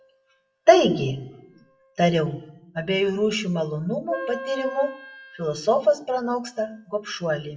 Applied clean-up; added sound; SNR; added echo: classical method WPE with log-MMSE.